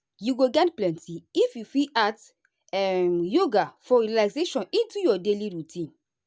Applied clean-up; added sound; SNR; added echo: none; none; none; none.